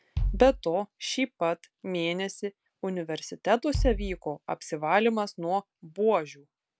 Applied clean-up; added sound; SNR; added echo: none; Bass drum; 6 dB; none.